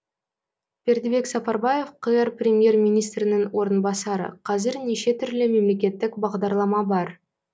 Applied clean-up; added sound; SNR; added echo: none; none; none; none.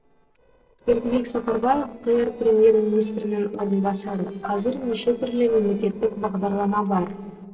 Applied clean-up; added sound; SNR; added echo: neural separator model SepFormer DNS4.